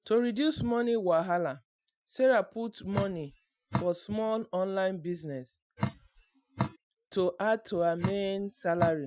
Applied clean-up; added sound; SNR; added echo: classical method Wiener filter.